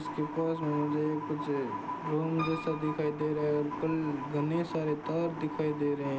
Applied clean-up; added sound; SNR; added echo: none; Piano; 18 dB; none.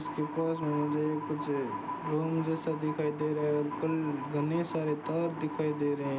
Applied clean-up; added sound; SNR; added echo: none; none; none; none.